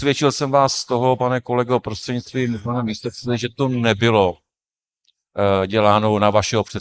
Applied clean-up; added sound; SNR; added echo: neural mask model Resemble Enhance denoiser.